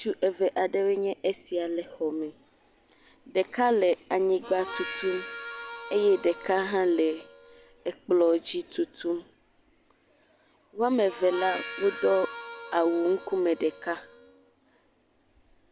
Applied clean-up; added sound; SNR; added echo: none; Harmonica; 12 dB; none.